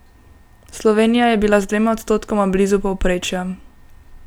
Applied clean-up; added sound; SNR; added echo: none; none; none; none.